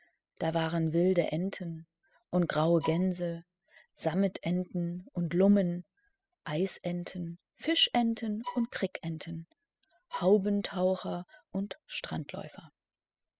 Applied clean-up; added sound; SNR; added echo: classical method spectral subtraction.